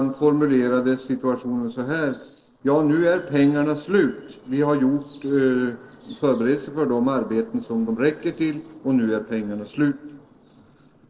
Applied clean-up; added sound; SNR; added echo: neural separator model SepFormer DNS4.